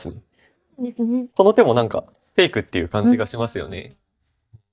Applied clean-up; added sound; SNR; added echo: neural mask model DeepFilterNet 3.